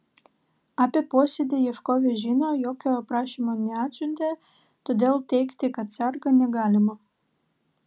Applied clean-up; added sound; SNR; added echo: none; none; none; none.